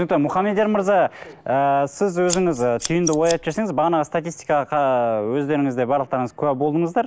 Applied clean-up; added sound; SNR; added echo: none; Scissors; 11 dB; none.